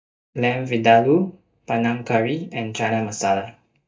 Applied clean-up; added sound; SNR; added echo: neural mask model DeepFilterNet 3.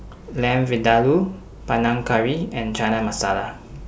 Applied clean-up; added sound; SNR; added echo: none; none; none; none.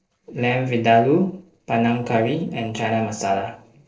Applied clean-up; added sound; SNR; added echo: neural separator model SepFormer DNS4.